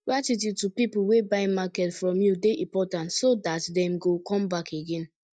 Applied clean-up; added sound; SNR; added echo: neural mask model DeepFilterNet 3.